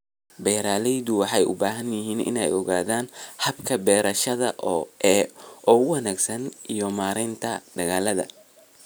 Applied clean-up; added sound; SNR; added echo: none; none; none; none.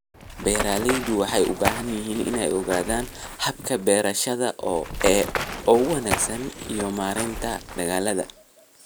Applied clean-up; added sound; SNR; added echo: none; Run; 8 dB; none.